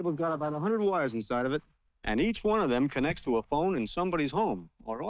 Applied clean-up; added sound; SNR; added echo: neural mask model DeepFilterNet 3.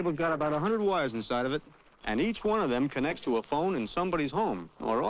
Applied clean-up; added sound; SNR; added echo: neural separator model SepFormer DNS4.